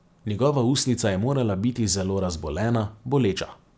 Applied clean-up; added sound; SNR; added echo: none; none; none; none.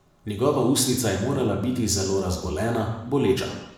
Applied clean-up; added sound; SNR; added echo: none; none; none; reverberation time 0.9 s.